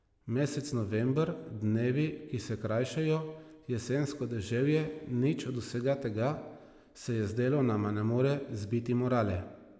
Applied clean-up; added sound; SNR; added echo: none; none; none; none.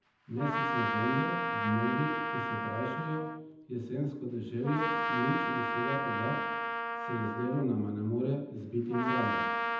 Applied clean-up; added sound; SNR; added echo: none; Trumpet; 0 dB; reverberation time 0.8 s.